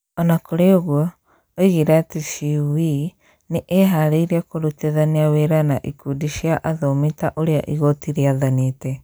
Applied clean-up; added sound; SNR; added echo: none; none; none; none.